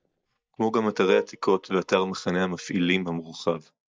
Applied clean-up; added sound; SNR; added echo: neural mask model DeepFilterNet 3.